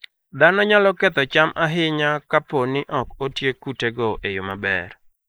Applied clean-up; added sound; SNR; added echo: neural mask model Resemble Enhance denoiser.